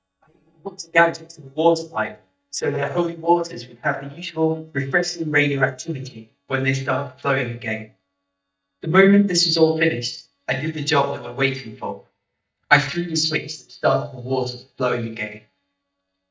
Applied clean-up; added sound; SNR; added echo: neural mask model DeepFilterNet 3.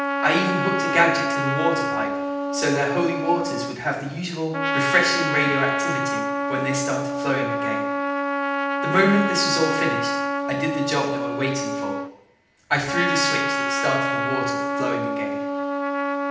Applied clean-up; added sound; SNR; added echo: none; Trumpet; -1 dB; reverberation time 0.8 s.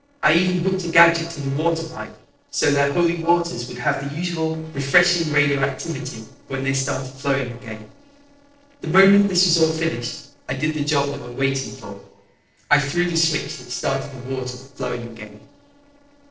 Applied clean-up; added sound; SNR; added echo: neural separator model SepFormer DNS4.